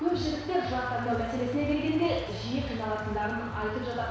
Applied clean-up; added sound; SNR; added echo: none; Applause / Crowd / Cheering; 17 dB; reverberation time 1.1 s.